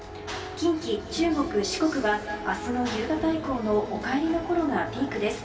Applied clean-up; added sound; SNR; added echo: none; Clapping; 19 dB; reverberation time 2.5 s.